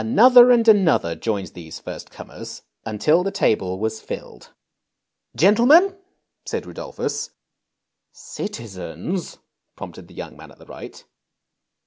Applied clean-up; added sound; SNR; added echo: none; none; none; none.